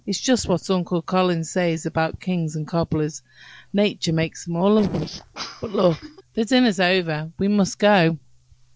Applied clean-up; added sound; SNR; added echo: neural separator model SepFormer DNS4.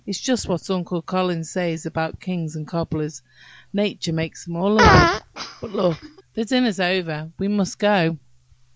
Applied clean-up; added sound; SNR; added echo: none; Fart; -2 dB; none.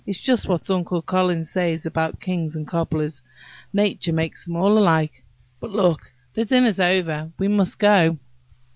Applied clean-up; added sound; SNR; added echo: none; none; none; none.